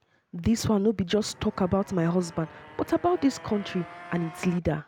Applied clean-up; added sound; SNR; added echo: none; Motorcycle; 18 dB; none.